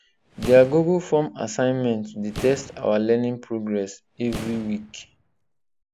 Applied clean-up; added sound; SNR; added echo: none; Boom; 17 dB; none.